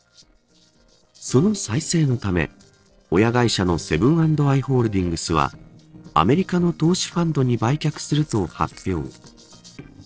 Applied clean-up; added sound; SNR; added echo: neural separator model SepFormer DNS4.